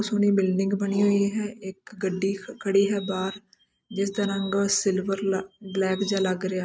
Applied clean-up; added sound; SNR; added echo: neural mask model RNNoise.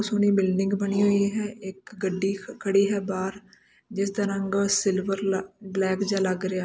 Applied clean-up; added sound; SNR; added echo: none; none; none; none.